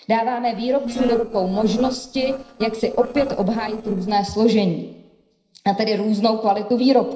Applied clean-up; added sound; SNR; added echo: neural separator model SepFormer DNS4.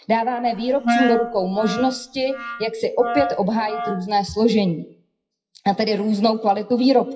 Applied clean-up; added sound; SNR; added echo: classical method WPE with log-MMSE.